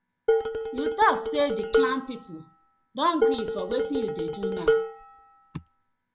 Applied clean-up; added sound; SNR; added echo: none; Dishes, pots, and pans; -2 dB; none.